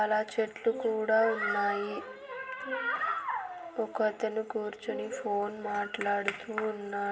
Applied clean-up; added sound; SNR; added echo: none; Brass instrument; 17 dB; reverberation time 0.4 s.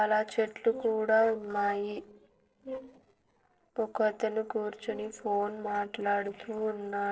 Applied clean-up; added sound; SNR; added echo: neural separator model SepFormer DNS4.